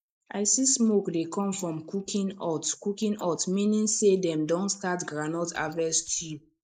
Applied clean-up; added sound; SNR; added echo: neural mask model Resemble Enhance denoiser.